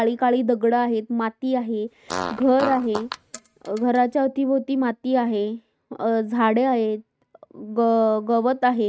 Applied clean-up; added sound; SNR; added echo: neural mask model RNNoise.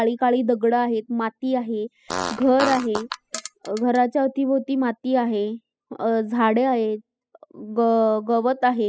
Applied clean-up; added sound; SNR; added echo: classical method spectral subtraction.